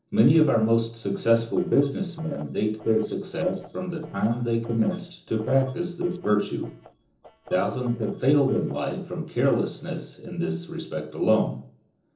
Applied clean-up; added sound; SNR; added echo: neural separator model SepFormer DNS4.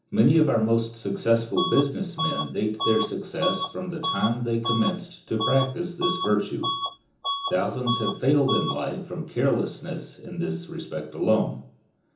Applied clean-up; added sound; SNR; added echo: none; Bus / Alarm; 6 dB; reverberation time 0.7 s.